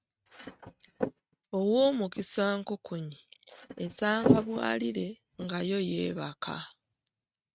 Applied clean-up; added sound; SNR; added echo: neural mask model RNNoise.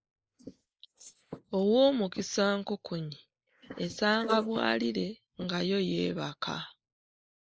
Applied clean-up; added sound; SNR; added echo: neural mask model Resemble Enhance denoiser.